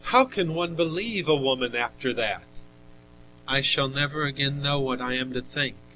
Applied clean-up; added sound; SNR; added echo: none; none; none; none.